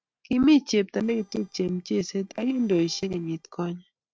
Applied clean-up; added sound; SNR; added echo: neural separator model SepFormer DNS4.